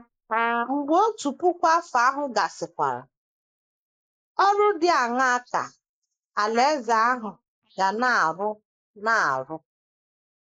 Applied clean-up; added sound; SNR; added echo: neural mask model Resemble Enhance denoiser.